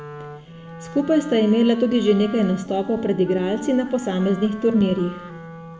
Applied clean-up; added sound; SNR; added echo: none; Wind instrument, woodwind instrument; 15 dB; reverberation time 0.6 s.